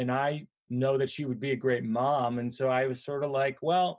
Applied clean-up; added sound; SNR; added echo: none; none; none; none.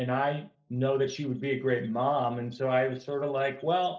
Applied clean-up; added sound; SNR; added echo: neural separator model SepFormer DNS4.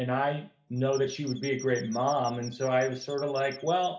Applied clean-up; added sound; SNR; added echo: none; Squeak / Chirp, tweet; 18 dB; reverberation time 0.4 s.